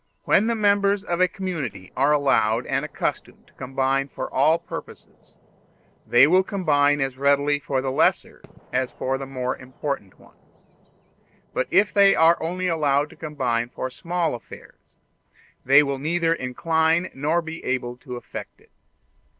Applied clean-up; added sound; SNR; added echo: neural separator model SepFormer DNS4.